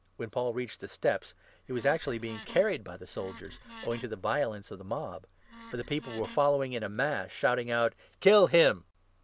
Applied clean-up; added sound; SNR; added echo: none; Wood; 18 dB; none.